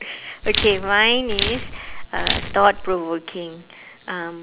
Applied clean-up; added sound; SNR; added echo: none; Rattle; 3 dB; none.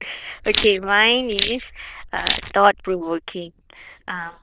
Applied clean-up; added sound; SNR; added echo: neural diffusion model UNIVERSE++.